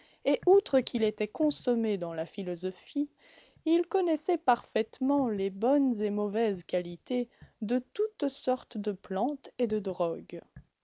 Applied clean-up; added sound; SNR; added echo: none; none; none; none.